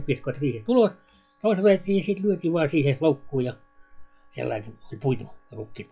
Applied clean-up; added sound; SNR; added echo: classical method log-MMSE.